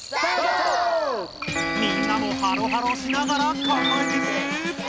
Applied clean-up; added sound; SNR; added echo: none; Piano + Buzz; 3 dB; none.